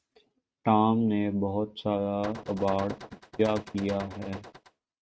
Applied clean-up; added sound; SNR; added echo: neural mask model RNNoise.